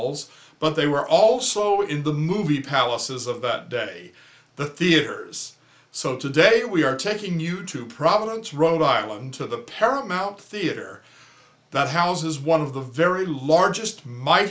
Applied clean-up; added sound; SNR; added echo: none; none; none; none.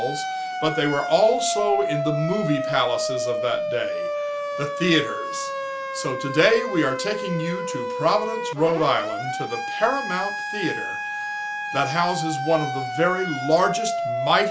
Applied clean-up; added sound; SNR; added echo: none; Siren; 3 dB; none.